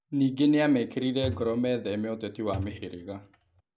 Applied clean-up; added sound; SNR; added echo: none; Thump, thud; 12 dB; none.